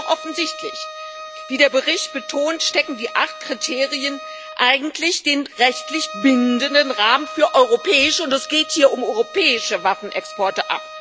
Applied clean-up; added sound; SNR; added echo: none; Bowed string instrument; 15 dB; none.